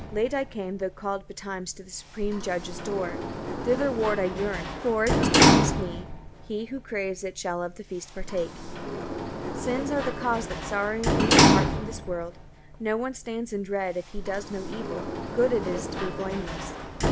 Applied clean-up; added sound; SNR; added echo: none; Sliding door; -3 dB; none.